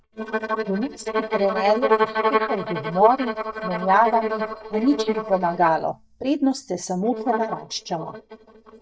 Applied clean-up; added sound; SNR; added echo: neural mask model DeepFilterNet 3.